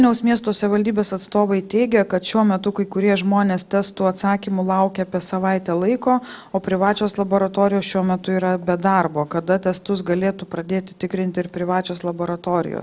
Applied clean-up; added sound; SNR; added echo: none; none; none; none.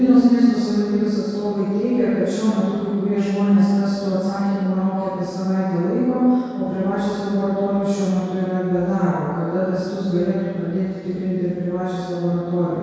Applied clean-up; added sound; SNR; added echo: none; none; none; reverberation time 2.0 s.